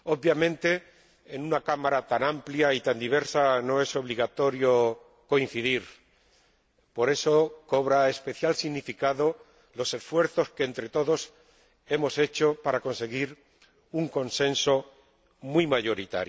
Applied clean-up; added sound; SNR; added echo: none; none; none; none.